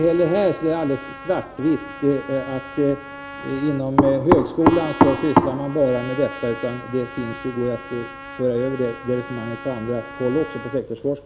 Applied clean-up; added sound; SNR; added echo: none; Trumpet; 15 dB; none.